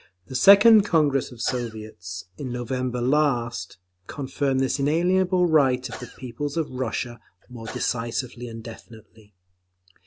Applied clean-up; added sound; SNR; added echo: none; Sneeze / Cough; 20 dB; none.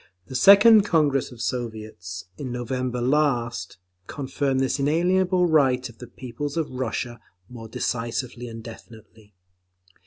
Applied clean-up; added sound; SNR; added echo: none; none; none; none.